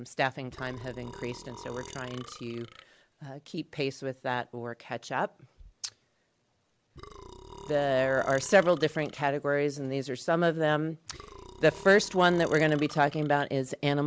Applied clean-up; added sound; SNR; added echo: none; Burping, eructation; 18 dB; none.